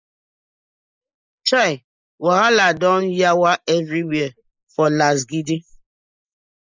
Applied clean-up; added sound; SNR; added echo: neural mask model Resemble Enhance denoiser.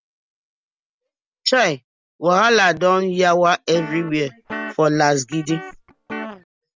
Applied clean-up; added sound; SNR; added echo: none; Guitar; 13 dB; none.